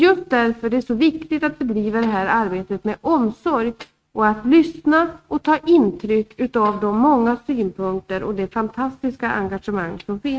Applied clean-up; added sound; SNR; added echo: neural mask model RNNoise.